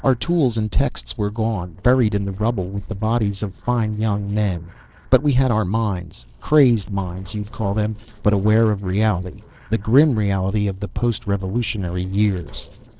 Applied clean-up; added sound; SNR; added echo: neural separator model SepFormer DNS4.